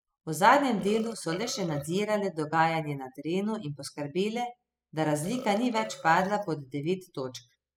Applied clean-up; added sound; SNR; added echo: classical method spectral subtraction.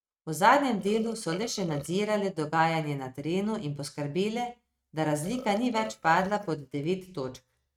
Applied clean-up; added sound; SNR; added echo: neural mask model RNNoise.